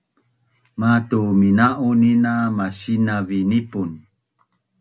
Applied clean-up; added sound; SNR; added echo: none; none; none; none.